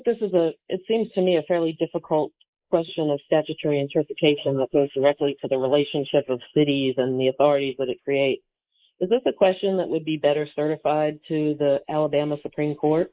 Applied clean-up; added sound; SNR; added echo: neural mask model Resemble Enhance denoiser.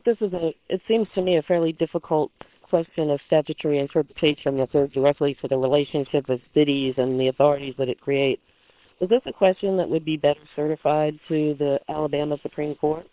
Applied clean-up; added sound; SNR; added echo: neural separator model SepFormer WHAM!.